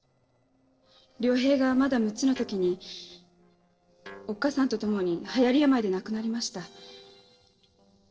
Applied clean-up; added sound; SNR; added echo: neural separator model SepFormer DNS4.